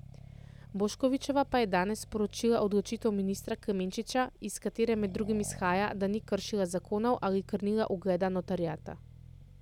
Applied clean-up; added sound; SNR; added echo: none; Accelerating, revving, vroom; 18 dB; none.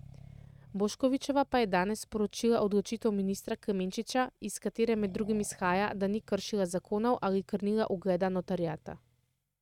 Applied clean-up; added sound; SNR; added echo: neural mask model RNNoise.